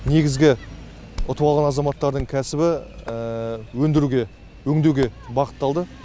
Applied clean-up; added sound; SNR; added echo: none; Hands; 15 dB; none.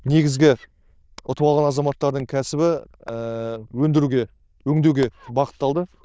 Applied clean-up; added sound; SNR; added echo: neural diffusion model UNIVERSE++.